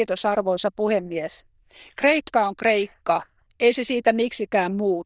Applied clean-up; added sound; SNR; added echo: neural diffusion model UNIVERSE++.